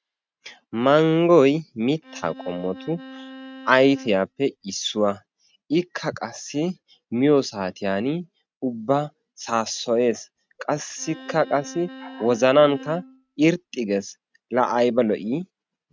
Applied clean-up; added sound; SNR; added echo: neural mask model RNNoise.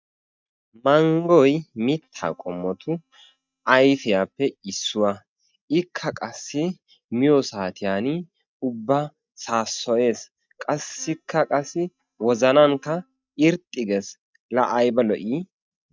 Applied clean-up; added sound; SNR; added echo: neural mask model DeepFilterNet 3.